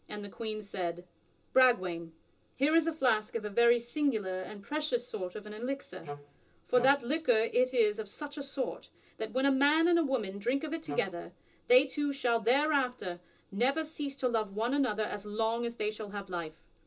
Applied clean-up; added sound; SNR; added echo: none; Wind instrument, woodwind instrument; 12 dB; reverberation time 0.2 s.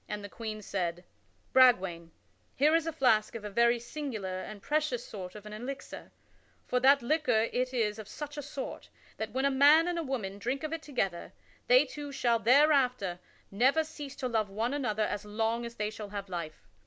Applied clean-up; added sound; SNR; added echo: none; none; none; none.